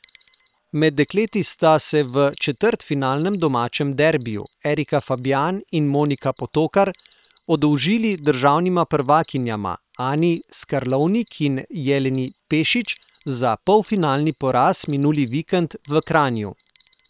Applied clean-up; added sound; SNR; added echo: neural separator model SepFormer WHAM!.